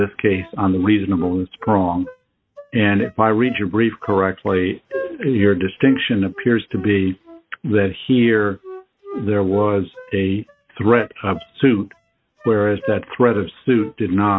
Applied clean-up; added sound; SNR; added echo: neural mask model RNNoise.